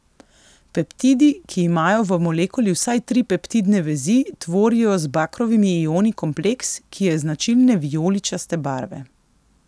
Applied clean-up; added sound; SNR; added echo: none; none; none; none.